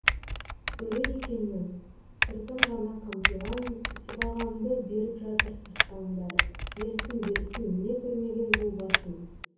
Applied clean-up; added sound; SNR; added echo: none; Typing; -2 dB; reverberation time 0.7 s.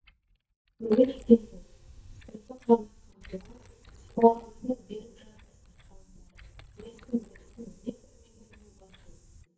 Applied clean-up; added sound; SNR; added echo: neural mask model DeepFilterNet 3.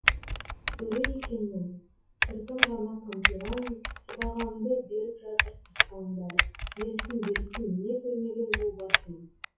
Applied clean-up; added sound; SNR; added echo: classical method WPE with log-MMSE.